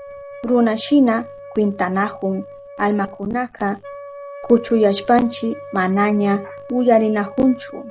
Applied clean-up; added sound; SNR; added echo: none; Wind instrument, woodwind instrument; 17 dB; none.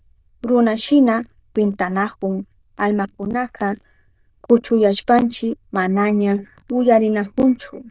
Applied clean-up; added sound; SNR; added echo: neural diffusion model UNIVERSE++.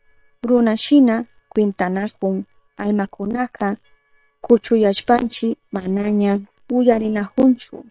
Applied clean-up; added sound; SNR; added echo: neural separator model SepFormer WHAM!.